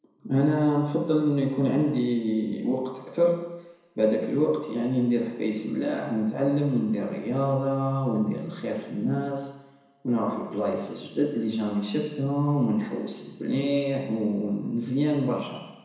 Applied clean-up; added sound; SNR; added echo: none; none; none; reverberation time 0.9 s.